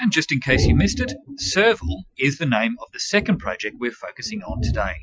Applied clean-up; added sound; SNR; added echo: classical method Wiener filter.